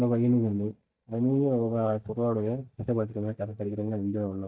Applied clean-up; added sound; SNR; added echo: neural mask model DeepFilterNet 3.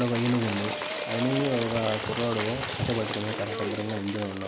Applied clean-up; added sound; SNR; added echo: none; Applause / Crowd / Cheering; 4 dB; none.